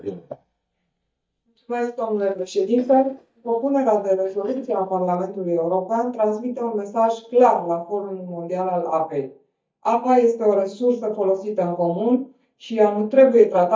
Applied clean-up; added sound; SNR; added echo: neural mask model DeepFilterNet 3.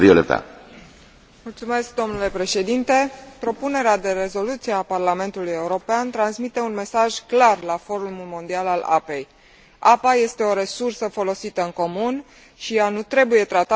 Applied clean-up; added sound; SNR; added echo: none; none; none; none.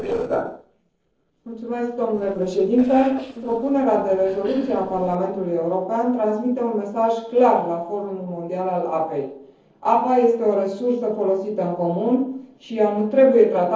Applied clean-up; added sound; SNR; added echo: neural separator model SepFormer DNS4.